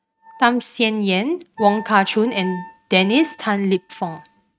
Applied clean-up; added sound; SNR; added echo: neural mask model RNNoise.